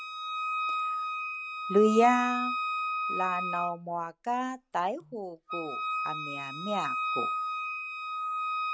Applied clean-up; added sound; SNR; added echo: none; Wind instrument, woodwind instrument; 1 dB; none.